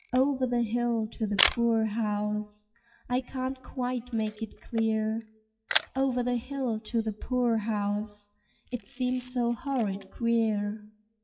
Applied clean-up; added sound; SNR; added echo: classical method WPE with log-MMSE.